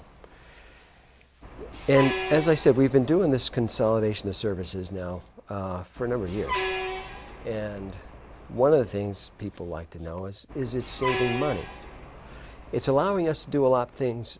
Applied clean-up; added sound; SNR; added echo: none; Truck; 11 dB; none.